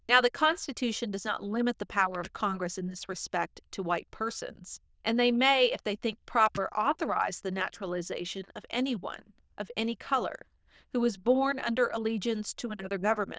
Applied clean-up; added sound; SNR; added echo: neural diffusion model UNIVERSE++.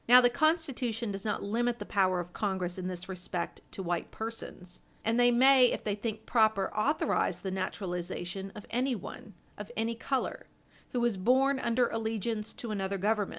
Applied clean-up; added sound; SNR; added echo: none; none; none; none.